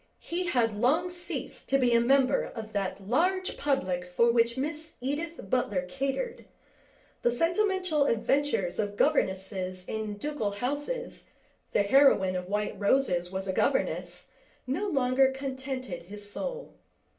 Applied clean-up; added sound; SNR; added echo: none; none; none; reverberation time 0.3 s.